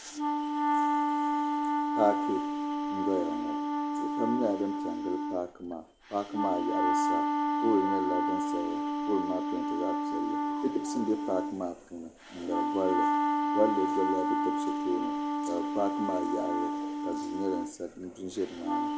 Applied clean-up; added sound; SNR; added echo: none; Wind instrument, woodwind instrument; -3 dB; none.